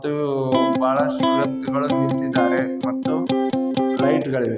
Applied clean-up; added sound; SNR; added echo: none; Electric guitar; -3 dB; none.